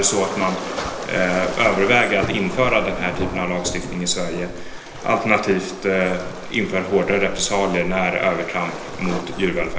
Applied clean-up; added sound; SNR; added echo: none; Waves, surf; 8 dB; reverberation time 1.4 s.